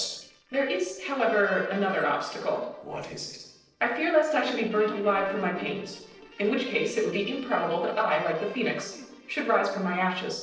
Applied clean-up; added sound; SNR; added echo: neural separator model SepFormer DNS4.